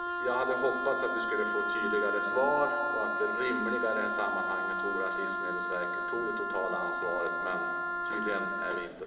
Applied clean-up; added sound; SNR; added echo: none; Wind instrument, woodwind instrument; -1 dB; reverberation time 2.3 s.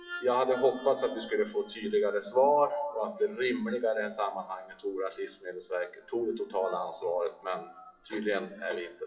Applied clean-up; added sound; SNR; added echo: classical method WPE with log-MMSE.